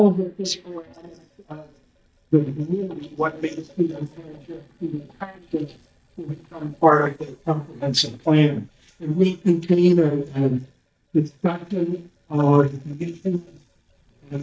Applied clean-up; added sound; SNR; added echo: neural mask model DeepFilterNet 3.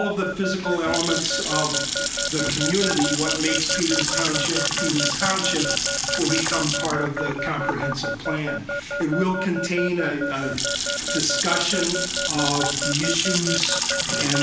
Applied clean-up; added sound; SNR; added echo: none; Alarm / Keyboard (musical) + Sink (filling or washing) / Water tap, faucet / Splash, splatter; -1 dB; none.